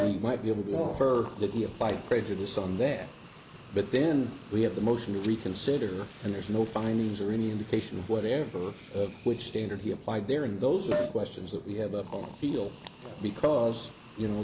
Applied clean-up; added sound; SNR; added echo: none; Liquid; 14 dB; none.